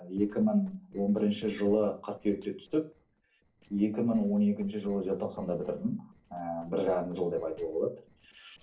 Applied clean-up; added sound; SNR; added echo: neural separator model SepFormer DNS4.